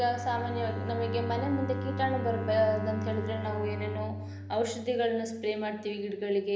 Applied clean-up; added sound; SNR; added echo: none; Bowed string instrument; 5 dB; reverberation time 0.8 s.